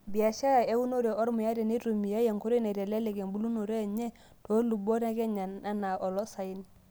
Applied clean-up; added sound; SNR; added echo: none; none; none; none.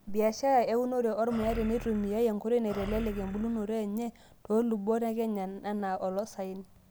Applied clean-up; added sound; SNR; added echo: none; Animal; 11 dB; none.